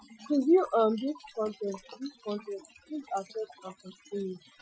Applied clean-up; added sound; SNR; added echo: classical method Wiener filter.